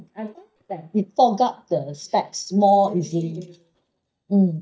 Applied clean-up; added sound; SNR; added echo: neural mask model DeepFilterNet 3.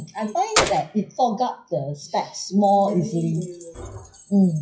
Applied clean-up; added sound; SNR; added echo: classical method WPE with log-MMSE.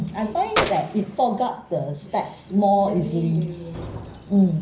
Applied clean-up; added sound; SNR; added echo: none; Keys jangling; 9 dB; reverberation time 0.3 s.